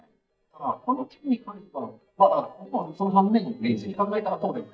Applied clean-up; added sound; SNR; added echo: neural mask model DeepFilterNet 3.